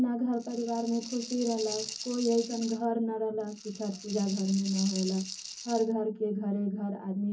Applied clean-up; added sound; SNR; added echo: none; Rattle (instrument); 11 dB; reverberation time 0.3 s.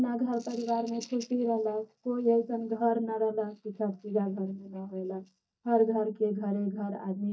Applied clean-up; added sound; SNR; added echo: neural mask model DeepFilterNet 3.